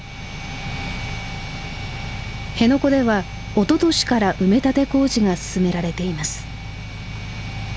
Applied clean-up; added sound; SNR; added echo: none; none; none; none.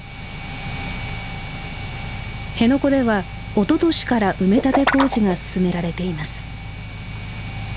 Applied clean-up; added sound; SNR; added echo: none; Guitar; 5 dB; none.